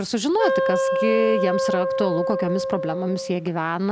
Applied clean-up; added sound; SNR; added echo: none; Wind instrument, woodwind instrument; 0 dB; none.